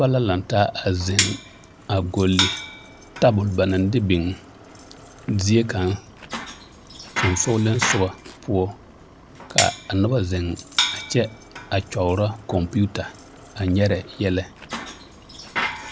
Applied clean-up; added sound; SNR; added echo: none; Bicycle; 8 dB; none.